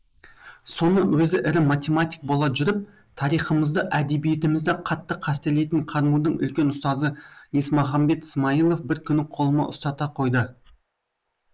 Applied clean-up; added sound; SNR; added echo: neural mask model Resemble Enhance denoiser.